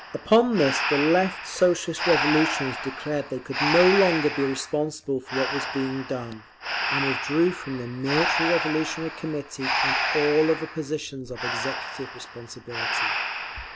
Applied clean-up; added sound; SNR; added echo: none; Breathing; 4 dB; none.